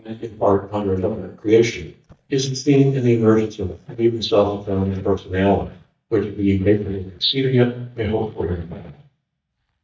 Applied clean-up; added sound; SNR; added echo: neural mask model DeepFilterNet 3.